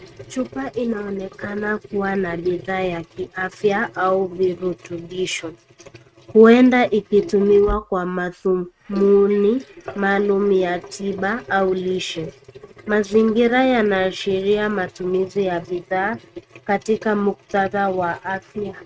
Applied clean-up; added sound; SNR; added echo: neural mask model RNNoise.